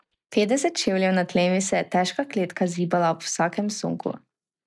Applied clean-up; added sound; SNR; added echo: neural mask model DeepFilterNet 3.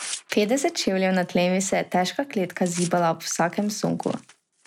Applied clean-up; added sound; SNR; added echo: none; Tearing; 18 dB; none.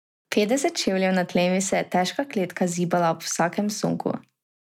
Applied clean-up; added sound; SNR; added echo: none; none; none; none.